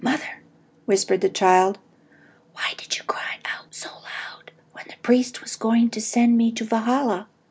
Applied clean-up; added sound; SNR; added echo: none; none; none; none.